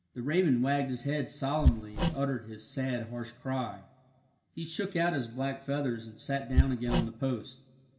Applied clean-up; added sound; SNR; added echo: none; Hammer; -2 dB; reverberation time 1.7 s.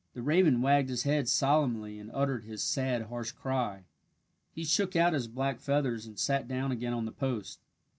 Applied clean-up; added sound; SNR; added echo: none; none; none; none.